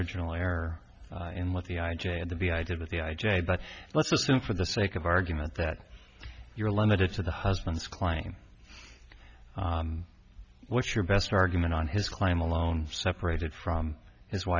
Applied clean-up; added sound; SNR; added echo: none; none; none; none.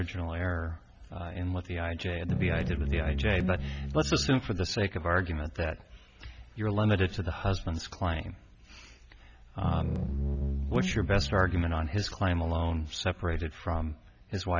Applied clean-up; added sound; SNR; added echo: none; Piano; 1 dB; none.